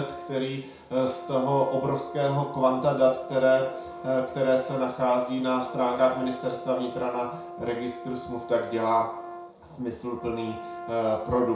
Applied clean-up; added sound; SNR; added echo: none; Brass instrument; 13 dB; reverberation time 0.6 s.